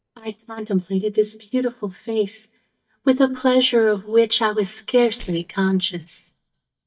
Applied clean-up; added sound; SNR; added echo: neural mask model DeepFilterNet 3.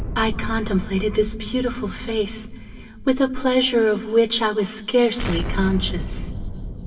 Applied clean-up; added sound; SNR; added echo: none; Explosion; 8 dB; reverberation time 2.8 s.